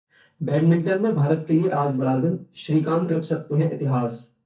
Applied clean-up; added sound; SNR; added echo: neural mask model DeepFilterNet 3.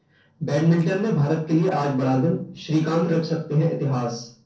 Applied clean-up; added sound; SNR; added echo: neural separator model SepFormer DNS4.